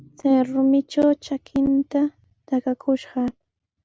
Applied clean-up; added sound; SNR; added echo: none; none; none; none.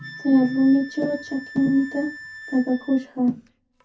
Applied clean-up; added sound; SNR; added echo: none; Wind instrument, woodwind instrument; 18 dB; reverberation time 0.3 s.